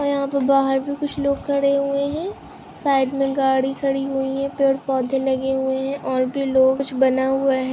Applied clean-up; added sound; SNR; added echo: none; none; none; none.